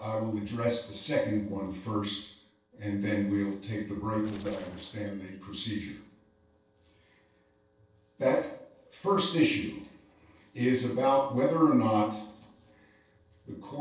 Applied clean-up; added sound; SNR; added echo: neural separator model SepFormer DNS4.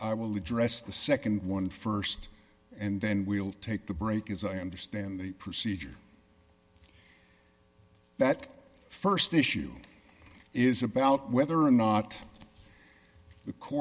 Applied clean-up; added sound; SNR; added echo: none; none; none; none.